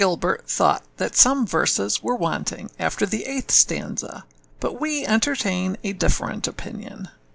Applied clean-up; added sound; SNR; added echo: none; none; none; none.